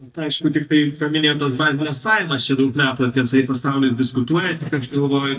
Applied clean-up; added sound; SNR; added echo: neural mask model DeepFilterNet 3.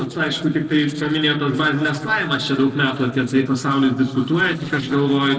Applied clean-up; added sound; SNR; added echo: neural separator model SepFormer DNS4.